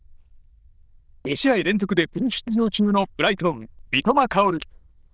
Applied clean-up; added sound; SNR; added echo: neural diffusion model UNIVERSE++.